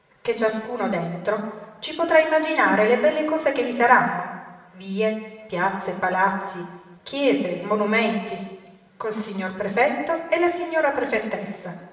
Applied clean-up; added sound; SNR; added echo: none; none; none; reverberation time 1.2 s.